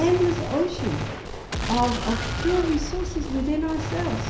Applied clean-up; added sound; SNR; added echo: none; Gunshot, gunfire; 4 dB; reverberation time 0.7 s.